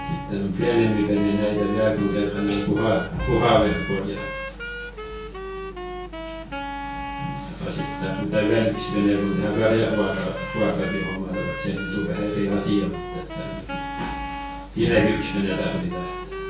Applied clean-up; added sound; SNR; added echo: none; Wind instrument, woodwind instrument; 9 dB; reverberation time 0.3 s.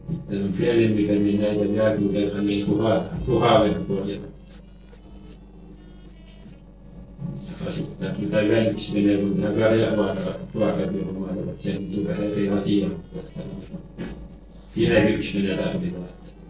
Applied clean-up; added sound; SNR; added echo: neural separator model SepFormer DNS4.